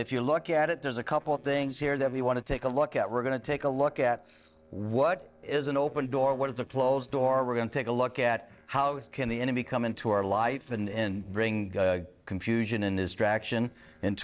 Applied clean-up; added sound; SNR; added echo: neural separator model SepFormer DNS4.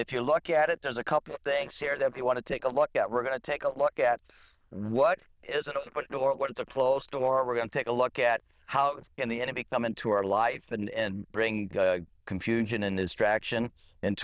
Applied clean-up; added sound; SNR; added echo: neural diffusion model UNIVERSE++.